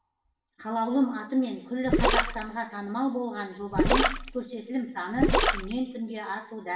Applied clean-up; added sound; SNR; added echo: none; Gurgling; -4 dB; reverberation time 0.7 s.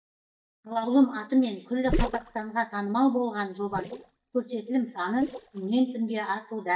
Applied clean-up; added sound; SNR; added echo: neural mask model DeepFilterNet 3.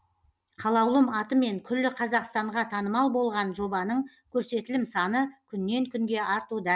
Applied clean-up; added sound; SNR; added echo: none; none; none; none.